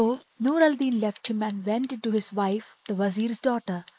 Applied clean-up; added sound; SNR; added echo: neural mask model Resemble Enhance denoiser.